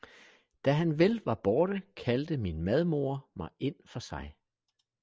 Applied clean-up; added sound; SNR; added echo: none; none; none; none.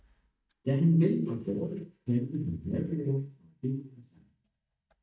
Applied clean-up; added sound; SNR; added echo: neural mask model DeepFilterNet 3.